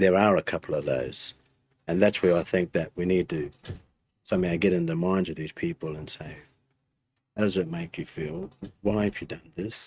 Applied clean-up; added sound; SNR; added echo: neural mask model RNNoise.